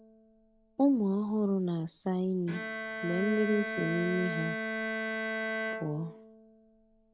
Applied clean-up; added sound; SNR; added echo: none; Bowed string instrument; 6 dB; none.